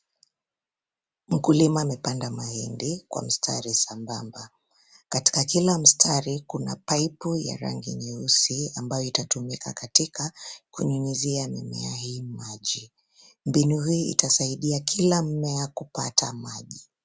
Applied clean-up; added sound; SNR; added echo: none; none; none; none.